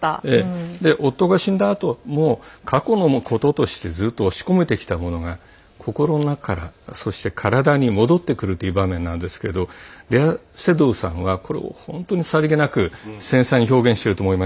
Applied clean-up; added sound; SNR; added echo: none; none; none; none.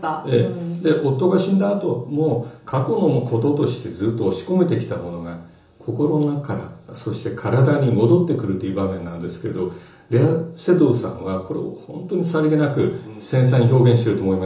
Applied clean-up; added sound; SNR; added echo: none; none; none; reverberation time 0.6 s.